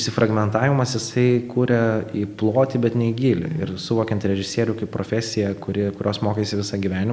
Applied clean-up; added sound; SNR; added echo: none; none; none; none.